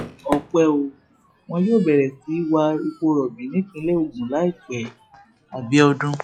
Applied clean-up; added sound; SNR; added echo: classical method log-MMSE.